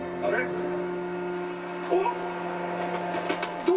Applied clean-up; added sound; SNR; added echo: none; Bowed string instrument; 3 dB; reverberation time 2.4 s.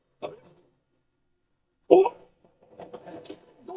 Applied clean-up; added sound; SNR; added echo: neural mask model DeepFilterNet 3.